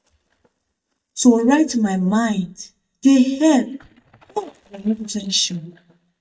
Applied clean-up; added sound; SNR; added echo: neural mask model DeepFilterNet 3.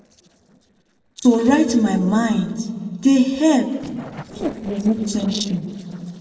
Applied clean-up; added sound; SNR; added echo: neural separator model SepFormer DNS4.